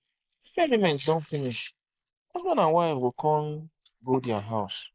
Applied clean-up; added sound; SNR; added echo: neural mask model Resemble Enhance denoiser.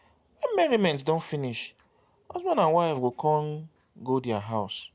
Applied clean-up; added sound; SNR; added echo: none; none; none; none.